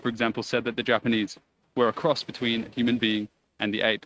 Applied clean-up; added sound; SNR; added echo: neural mask model RNNoise.